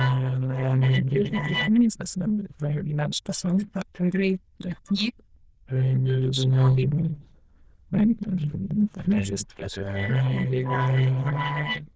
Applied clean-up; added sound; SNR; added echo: neural diffusion model UNIVERSE++.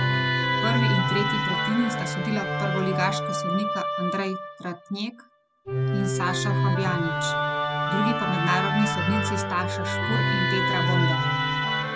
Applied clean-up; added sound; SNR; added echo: none; Musical instrument; -4 dB; none.